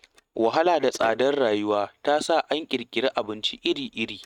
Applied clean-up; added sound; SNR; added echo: neural mask model RNNoise.